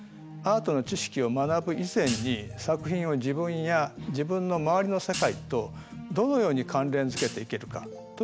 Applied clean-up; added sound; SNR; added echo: none; Hi-hat; 12 dB; none.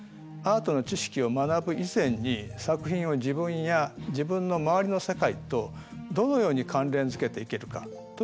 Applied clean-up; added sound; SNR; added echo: none; none; none; none.